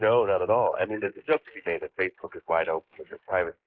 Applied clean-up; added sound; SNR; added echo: neural mask model Resemble Enhance denoiser.